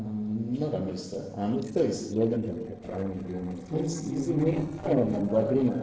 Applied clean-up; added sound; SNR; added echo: neural separator model SepFormer DNS4.